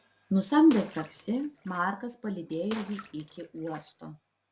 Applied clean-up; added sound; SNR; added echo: none; Bathtub (filling or washing) / Water / Splash, splatter; 17 dB; none.